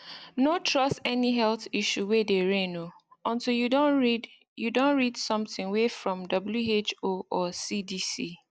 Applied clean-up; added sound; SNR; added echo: none; none; none; none.